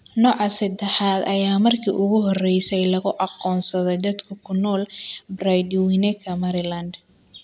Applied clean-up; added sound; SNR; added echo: none; none; none; none.